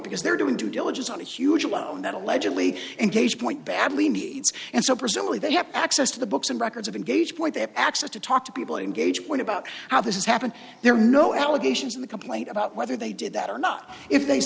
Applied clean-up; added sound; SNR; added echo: none; none; none; none.